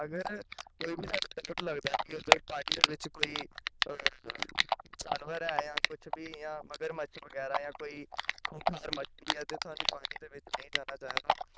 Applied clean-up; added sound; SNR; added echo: neural diffusion model UNIVERSE++.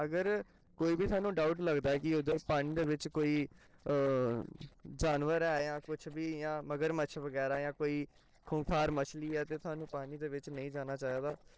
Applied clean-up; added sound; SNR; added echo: neural separator model SepFormer DNS4.